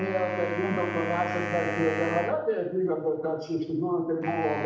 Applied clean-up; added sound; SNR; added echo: none; Wind instrument, woodwind instrument; 7 dB; reverberation time 0.7 s.